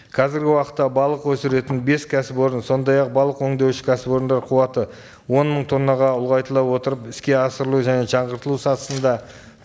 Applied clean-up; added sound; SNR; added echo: none; none; none; none.